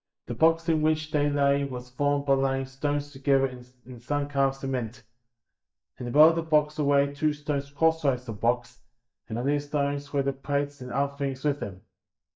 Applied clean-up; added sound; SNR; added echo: neural mask model DeepFilterNet 3.